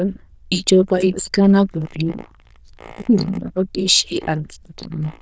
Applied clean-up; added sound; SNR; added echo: neural diffusion model UNIVERSE++.